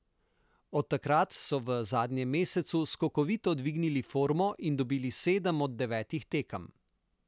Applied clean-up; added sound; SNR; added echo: none; none; none; none.